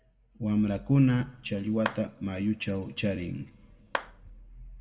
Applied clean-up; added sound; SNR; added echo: none; Clapping; 12 dB; reverberation time 1.4 s.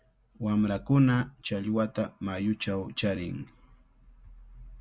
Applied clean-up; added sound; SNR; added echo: none; none; none; none.